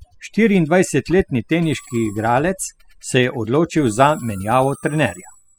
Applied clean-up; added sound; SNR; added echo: classical method spectral subtraction.